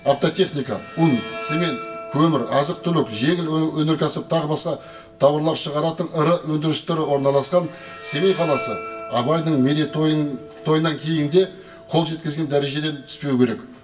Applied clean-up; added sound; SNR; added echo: none; Bowed string instrument; 15 dB; reverberation time 0.2 s.